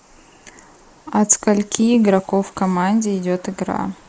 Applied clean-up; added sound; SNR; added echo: neural mask model Resemble Enhance denoiser.